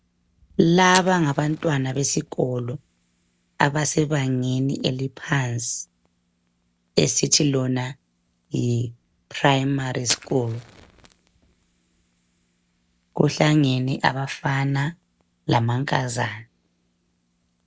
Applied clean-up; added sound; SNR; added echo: none; Fire; 19 dB; none.